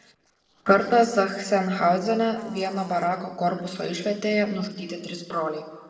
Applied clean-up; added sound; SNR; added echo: neural separator model SepFormer DNS4.